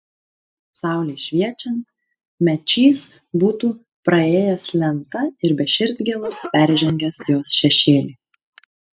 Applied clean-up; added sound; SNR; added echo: classical method spectral subtraction.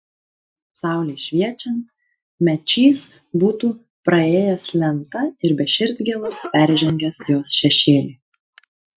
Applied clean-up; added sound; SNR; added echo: classical method Wiener filter.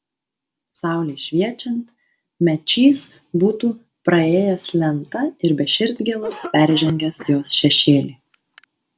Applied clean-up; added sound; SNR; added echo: none; Cough; 17 dB; none.